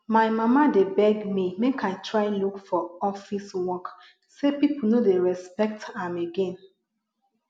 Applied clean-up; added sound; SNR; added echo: none; none; none; none.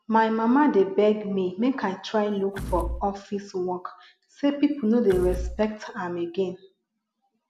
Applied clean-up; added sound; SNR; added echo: none; Door / Wood; 11 dB; none.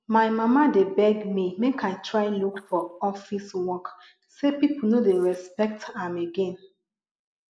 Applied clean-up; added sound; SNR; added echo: neural mask model Resemble Enhance denoiser.